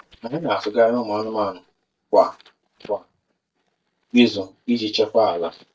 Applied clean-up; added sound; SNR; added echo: neural mask model DeepFilterNet 3.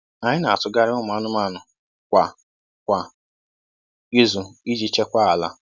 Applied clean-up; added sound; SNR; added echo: none; none; none; none.